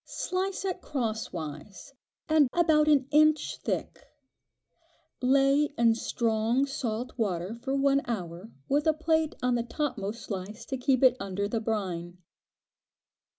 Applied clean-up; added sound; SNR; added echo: none; none; none; none.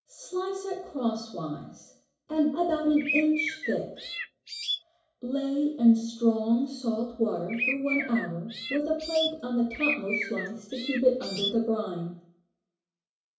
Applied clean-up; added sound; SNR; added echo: none; Bird; 5 dB; reverberation time 0.6 s.